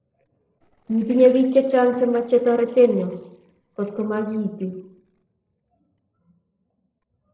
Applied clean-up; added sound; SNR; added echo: neural separator model SepFormer DNS4.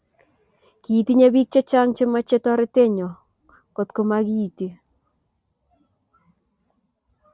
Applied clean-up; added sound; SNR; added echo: none; none; none; none.